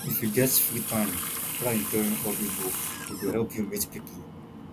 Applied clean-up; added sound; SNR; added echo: none; Water tap, faucet; 4 dB; none.